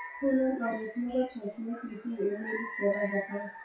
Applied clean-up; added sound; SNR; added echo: classical method WPE with log-MMSE.